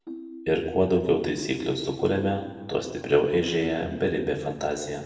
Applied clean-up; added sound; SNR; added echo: none; Ringtone; 18 dB; reverberation time 1.1 s.